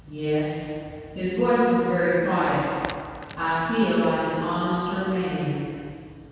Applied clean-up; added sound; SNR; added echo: none; Wood; 17 dB; reverberation time 2.1 s.